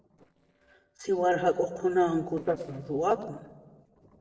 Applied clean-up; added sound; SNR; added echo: neural separator model SepFormer DNS4.